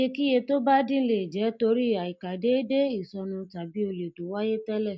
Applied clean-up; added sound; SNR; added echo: none; none; none; none.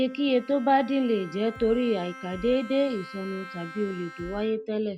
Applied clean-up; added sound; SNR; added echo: none; Bass drum + Bowed string instrument; 17 dB; none.